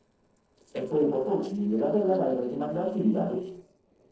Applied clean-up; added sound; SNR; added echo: neural separator model SepFormer DNS4.